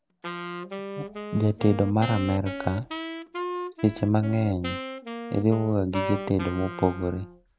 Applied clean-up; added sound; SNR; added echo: none; Wind instrument, woodwind instrument; 9 dB; none.